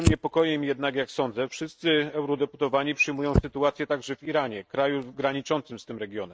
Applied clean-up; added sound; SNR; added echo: neural mask model RNNoise.